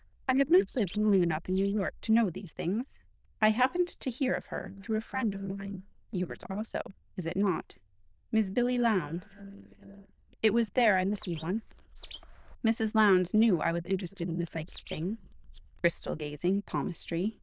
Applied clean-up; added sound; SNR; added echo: neural diffusion model UNIVERSE++.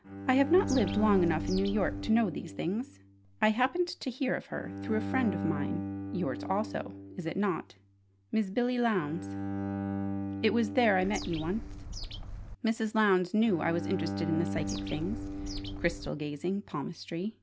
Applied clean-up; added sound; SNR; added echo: none; Bowed string instrument + Bird; 6 dB; none.